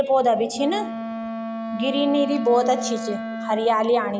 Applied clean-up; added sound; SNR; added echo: none; Wind instrument, woodwind instrument; 8 dB; none.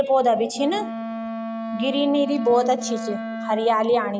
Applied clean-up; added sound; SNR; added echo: neural mask model RNNoise.